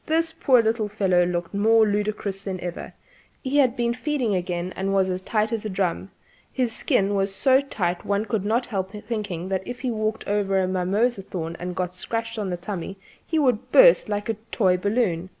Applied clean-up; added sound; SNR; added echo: none; none; none; none.